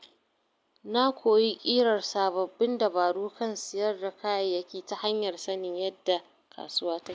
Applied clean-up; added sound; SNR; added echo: none; none; none; none.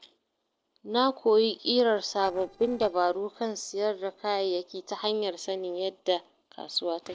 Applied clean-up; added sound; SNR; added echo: neural separator model SepFormer DNS4.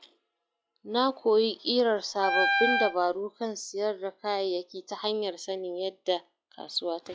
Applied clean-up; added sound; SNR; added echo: classical method log-MMSE.